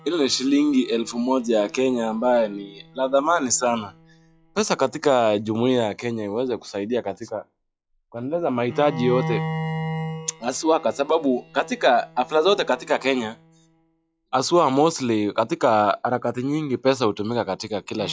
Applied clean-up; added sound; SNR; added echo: classical method log-MMSE.